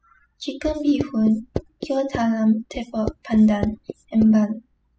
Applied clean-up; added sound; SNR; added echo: classical method spectral subtraction.